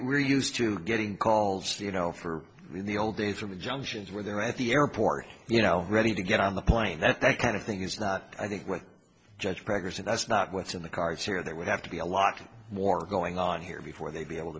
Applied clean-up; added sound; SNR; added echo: none; none; none; none.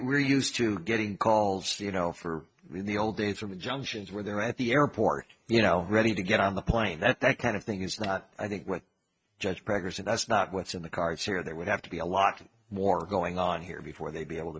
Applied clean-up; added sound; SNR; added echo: neural mask model RNNoise.